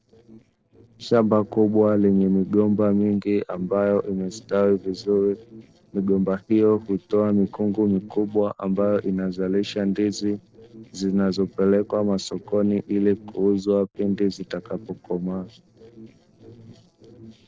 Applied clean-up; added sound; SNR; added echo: neural separator model SepFormer DNS4.